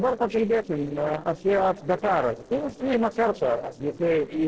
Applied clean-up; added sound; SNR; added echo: neural separator model SepFormer DNS4.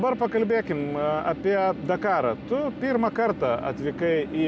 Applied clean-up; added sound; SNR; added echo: none; none; none; none.